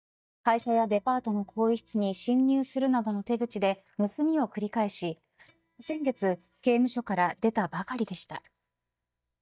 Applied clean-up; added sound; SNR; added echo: neural mask model DeepFilterNet 3.